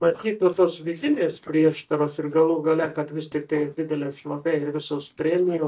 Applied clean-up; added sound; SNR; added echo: neural mask model DeepFilterNet 3.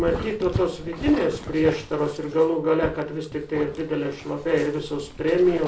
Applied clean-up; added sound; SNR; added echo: none; Dog; 12 dB; reverberation time 0.3 s.